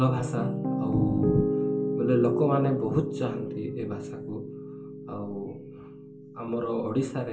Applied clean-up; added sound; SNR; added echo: none; Piano; 2 dB; reverberation time 0.2 s.